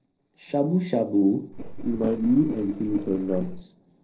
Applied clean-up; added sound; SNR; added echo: neural separator model SepFormer DNS4.